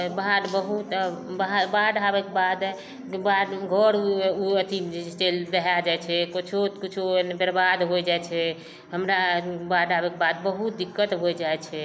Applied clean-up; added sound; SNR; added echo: none; none; none; none.